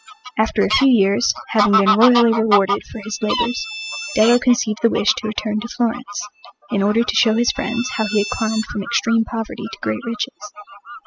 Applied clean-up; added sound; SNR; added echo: classical method spectral subtraction.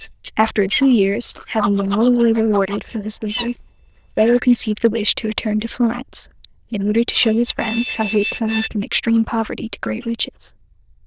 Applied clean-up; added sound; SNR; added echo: neural diffusion model UNIVERSE++.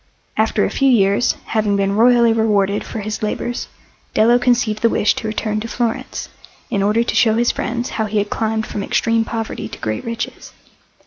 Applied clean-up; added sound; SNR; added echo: none; none; none; none.